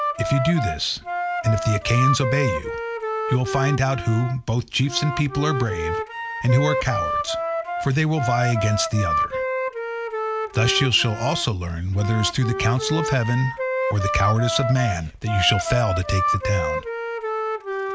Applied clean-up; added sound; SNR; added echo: none; Wind instrument, woodwind instrument; 4 dB; none.